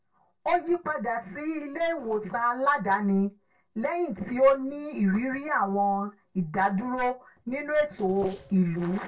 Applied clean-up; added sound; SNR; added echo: neural separator model SepFormer DNS4.